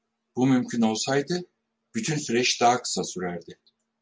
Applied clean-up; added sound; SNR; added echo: none; none; none; none.